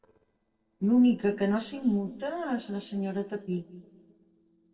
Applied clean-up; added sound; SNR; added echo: neural separator model SepFormer DNS4.